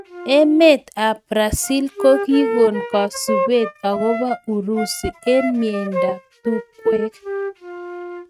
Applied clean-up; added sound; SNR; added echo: neural mask model RNNoise.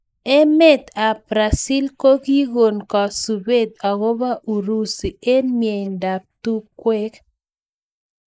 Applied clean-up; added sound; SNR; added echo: neural mask model Resemble Enhance denoiser.